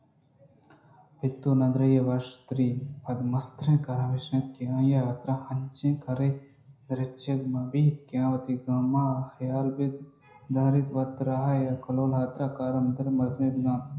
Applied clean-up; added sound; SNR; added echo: none; none; none; reverberation time 0.5 s.